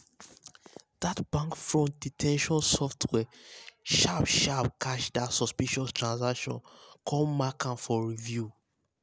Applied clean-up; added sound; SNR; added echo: none; none; none; none.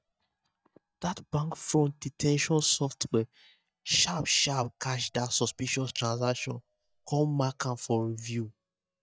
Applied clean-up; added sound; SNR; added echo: neural mask model DeepFilterNet 3.